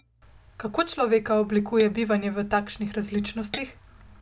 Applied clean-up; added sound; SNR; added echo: none; Tap / Glass; 17 dB; none.